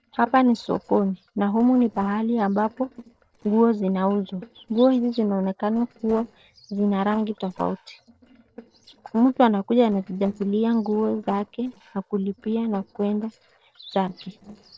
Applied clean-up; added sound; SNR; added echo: neural separator model SepFormer DNS4.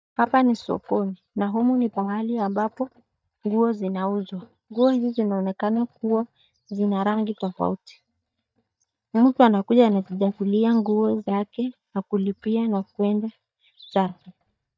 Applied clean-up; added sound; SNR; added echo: neural mask model DeepFilterNet 3.